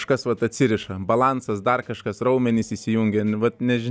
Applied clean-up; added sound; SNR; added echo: none; none; none; none.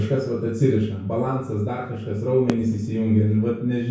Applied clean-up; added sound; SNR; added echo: none; Fireworks; 14 dB; reverberation time 0.6 s.